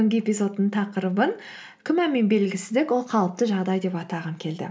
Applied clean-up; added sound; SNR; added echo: none; none; none; none.